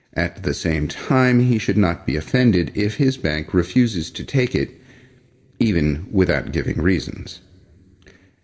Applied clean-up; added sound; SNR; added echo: none; none; none; reverberation time 1.3 s.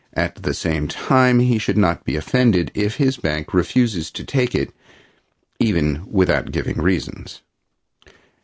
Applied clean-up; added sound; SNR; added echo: none; none; none; none.